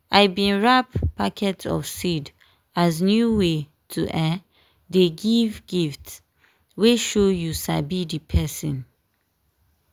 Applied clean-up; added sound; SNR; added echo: none; none; none; none.